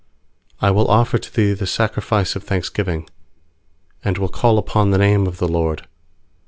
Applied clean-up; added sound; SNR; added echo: none; none; none; none.